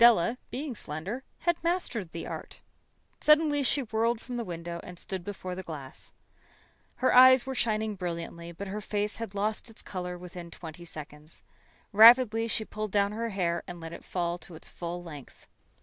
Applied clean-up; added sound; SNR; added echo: none; none; none; none.